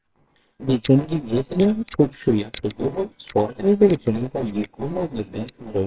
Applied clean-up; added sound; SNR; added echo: neural separator model SepFormer WHAMR!.